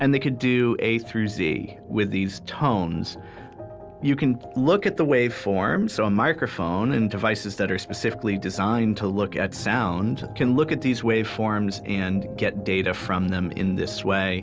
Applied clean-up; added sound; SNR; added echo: none; none; none; none.